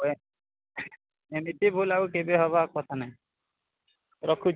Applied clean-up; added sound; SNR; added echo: none; none; none; none.